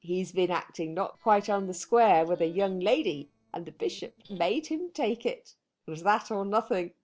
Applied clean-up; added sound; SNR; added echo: neural separator model SepFormer DNS4.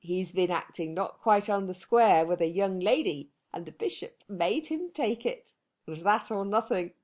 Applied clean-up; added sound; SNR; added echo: none; none; none; none.